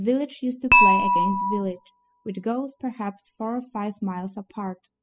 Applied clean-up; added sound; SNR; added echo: classical method spectral subtraction.